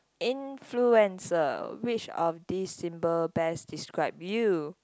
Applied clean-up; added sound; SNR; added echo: none; none; none; none.